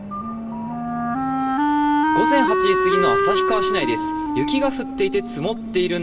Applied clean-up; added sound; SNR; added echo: none; Wind instrument, woodwind instrument; -4 dB; reverberation time 0.6 s.